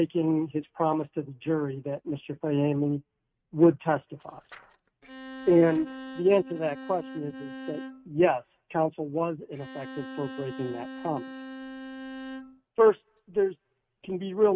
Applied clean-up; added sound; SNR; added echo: neural mask model RNNoise.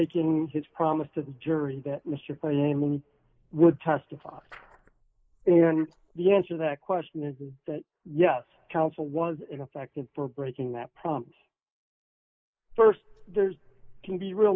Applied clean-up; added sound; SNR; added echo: neural mask model Resemble Enhance denoiser.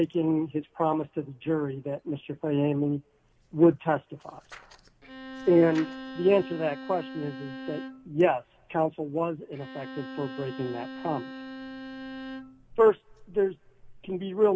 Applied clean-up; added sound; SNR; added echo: none; Bowed string instrument; 13 dB; none.